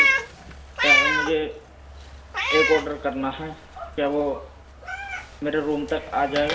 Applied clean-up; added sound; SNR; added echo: none; Meow; -1 dB; reverberation time 0.6 s.